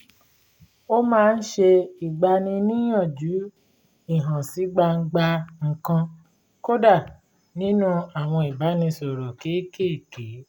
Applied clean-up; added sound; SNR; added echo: none; none; none; none.